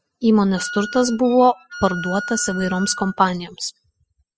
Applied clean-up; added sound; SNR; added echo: classical method spectral subtraction.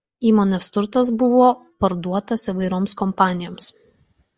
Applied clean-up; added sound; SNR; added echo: neural mask model DeepFilterNet 3.